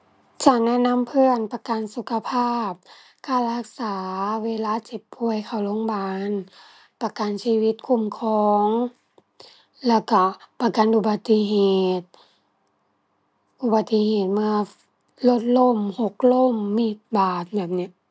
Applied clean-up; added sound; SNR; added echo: none; none; none; none.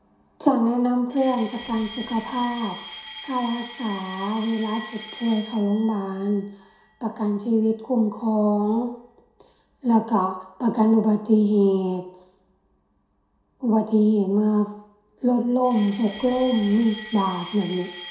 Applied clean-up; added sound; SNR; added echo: none; Alarm; 7 dB; reverberation time 0.6 s.